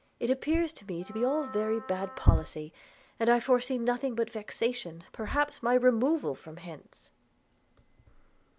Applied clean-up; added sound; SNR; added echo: none; Wind instrument, woodwind instrument; 16 dB; none.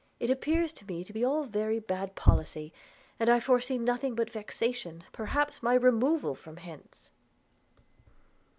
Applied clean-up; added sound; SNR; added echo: none; none; none; none.